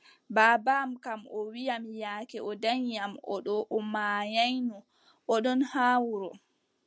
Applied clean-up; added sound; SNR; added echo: none; none; none; none.